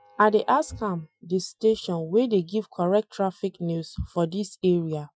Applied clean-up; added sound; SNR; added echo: classical method Wiener filter.